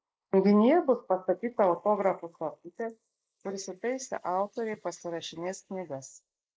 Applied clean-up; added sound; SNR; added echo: neural mask model Resemble Enhance denoiser.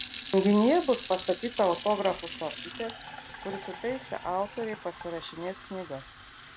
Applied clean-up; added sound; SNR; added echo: none; Fill (with liquid) / Sink (filling or washing); 8 dB; none.